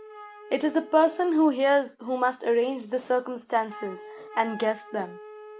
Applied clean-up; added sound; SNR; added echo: none; Wind instrument, woodwind instrument; 19 dB; none.